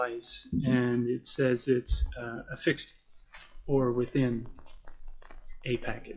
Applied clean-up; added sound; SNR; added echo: classical method WPE with log-MMSE.